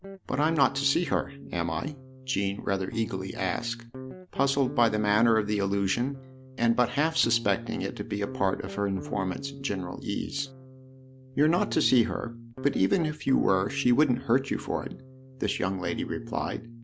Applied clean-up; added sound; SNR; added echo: none; Guitar; 13 dB; none.